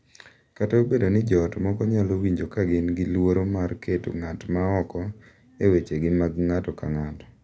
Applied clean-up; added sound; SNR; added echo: none; none; none; none.